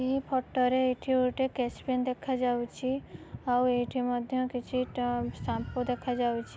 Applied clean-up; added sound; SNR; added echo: none; none; none; none.